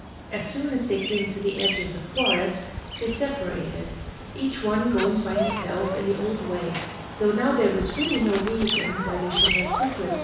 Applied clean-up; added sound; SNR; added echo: none; Bird vocalization, bird call, bird song; 4 dB; reverberation time 1.1 s.